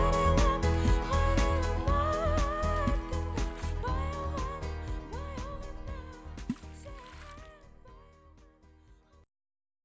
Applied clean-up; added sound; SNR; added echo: none; Water / Splash, splatter; 15 dB; none.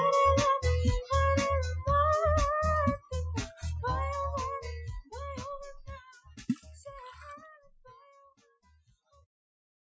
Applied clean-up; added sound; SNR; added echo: classical method Wiener filter.